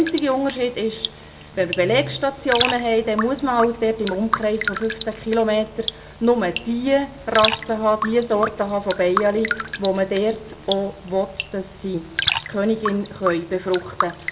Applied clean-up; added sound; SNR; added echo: none; Raindrop; 7 dB; reverberation time 0.2 s.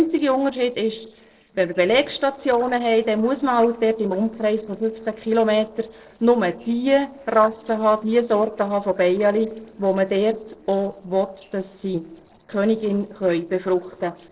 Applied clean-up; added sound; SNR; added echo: neural separator model SepFormer DNS4.